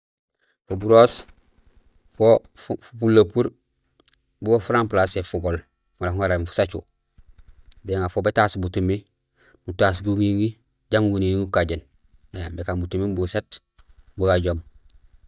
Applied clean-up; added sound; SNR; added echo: neural mask model DeepFilterNet 3.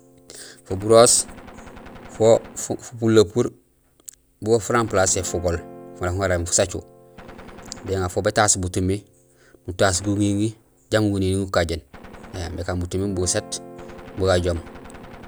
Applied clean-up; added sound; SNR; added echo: none; Gunshot, gunfire + Guitar; 20 dB; none.